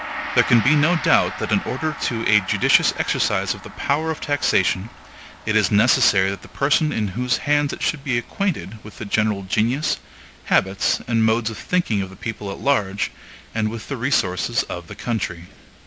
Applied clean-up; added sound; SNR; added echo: none; Gong; 15 dB; none.